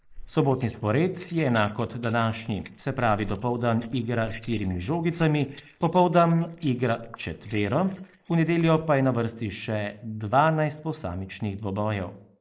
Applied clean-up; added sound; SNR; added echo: neural mask model Resemble Enhance denoiser.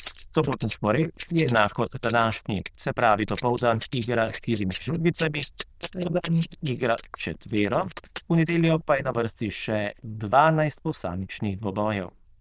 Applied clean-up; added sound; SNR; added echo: neural diffusion model UNIVERSE++.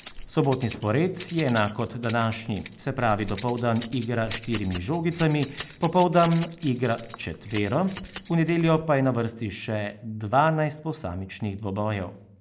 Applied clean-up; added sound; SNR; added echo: none; Keys jangling; 18 dB; none.